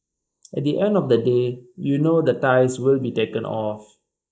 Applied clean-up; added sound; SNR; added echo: neural mask model Resemble Enhance denoiser.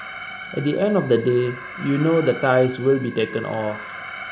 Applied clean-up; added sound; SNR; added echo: none; Alarm; 13 dB; none.